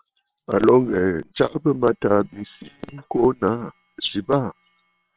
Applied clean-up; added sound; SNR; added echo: neural separator model SepFormer WHAM!.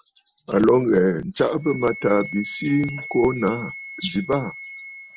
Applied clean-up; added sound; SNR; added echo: none; Wind instrument, woodwind instrument; 15 dB; none.